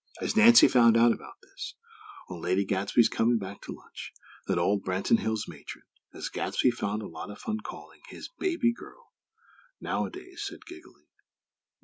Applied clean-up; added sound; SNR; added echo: none; none; none; none.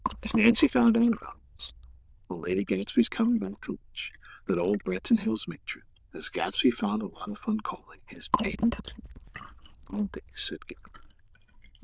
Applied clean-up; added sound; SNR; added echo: neural diffusion model UNIVERSE++.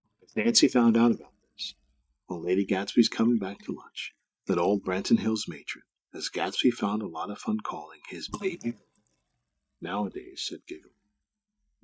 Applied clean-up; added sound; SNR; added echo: neural mask model DeepFilterNet 3.